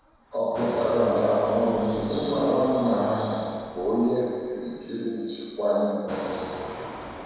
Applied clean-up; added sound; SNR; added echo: none; Engine; 14 dB; reverberation time 1.9 s.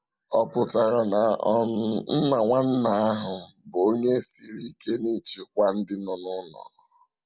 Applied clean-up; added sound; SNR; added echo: none; none; none; none.